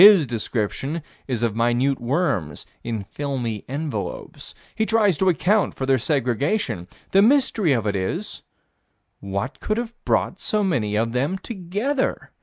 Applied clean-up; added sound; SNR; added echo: none; none; none; none.